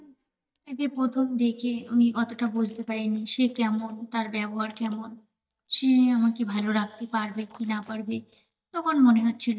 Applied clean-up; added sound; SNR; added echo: neural mask model DeepFilterNet 3.